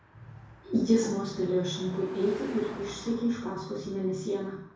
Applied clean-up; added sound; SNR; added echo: none; Car passing by; 18 dB; reverberation time 0.6 s.